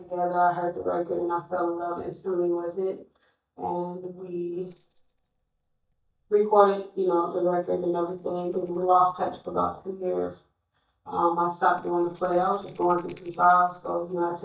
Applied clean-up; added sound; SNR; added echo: neural mask model DeepFilterNet 3.